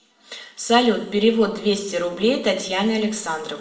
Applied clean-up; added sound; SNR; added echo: none; none; none; reverberation time 0.9 s.